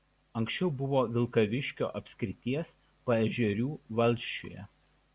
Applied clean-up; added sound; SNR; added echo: none; none; none; none.